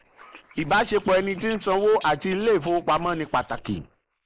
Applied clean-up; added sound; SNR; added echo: neural mask model Resemble Enhance denoiser.